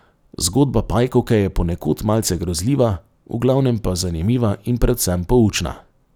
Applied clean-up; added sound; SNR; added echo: none; none; none; none.